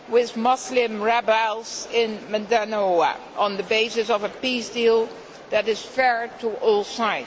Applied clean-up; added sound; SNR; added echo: none; none; none; none.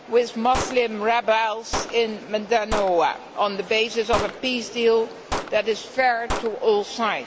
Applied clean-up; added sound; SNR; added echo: none; Gunshot, gunfire; 10 dB; none.